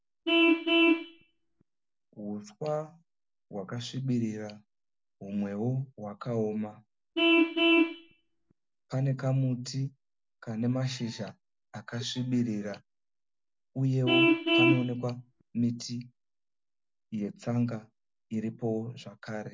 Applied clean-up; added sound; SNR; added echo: none; Vehicle horn, car horn, honking; -2 dB; none.